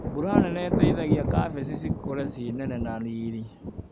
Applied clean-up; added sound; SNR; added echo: none; Thunder; -4 dB; none.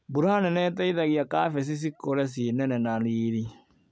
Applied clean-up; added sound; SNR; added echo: none; none; none; none.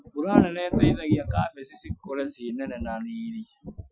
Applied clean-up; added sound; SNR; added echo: classical method Wiener filter.